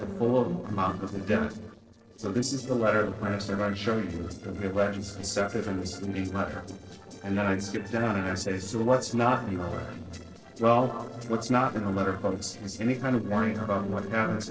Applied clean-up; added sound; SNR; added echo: neural separator model SepFormer DNS4.